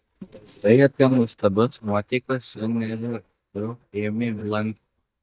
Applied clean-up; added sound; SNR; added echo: neural mask model DeepFilterNet 3.